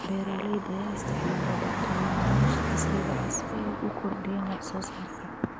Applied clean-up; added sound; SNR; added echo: none; Car passing by; -3 dB; none.